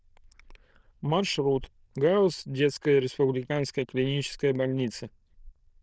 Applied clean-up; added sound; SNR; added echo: neural diffusion model UNIVERSE++.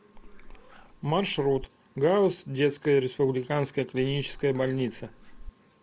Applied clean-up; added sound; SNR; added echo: none; Meow; 17 dB; none.